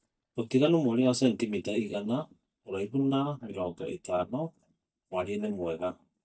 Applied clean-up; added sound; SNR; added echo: neural mask model DeepFilterNet 3.